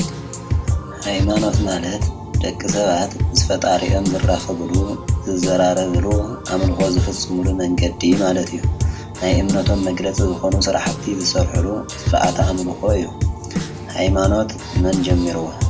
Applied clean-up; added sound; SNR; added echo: none; Drum kit; 1 dB; reverberation time 0.2 s.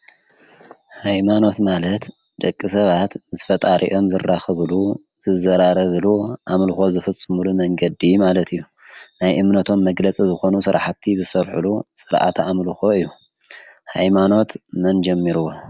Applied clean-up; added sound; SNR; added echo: none; none; none; none.